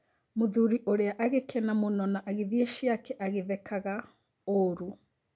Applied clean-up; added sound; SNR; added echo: none; none; none; none.